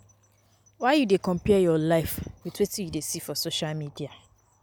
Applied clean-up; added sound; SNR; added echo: none; none; none; none.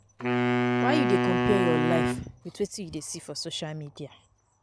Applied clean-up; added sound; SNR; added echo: none; Wind instrument, woodwind instrument; -4 dB; none.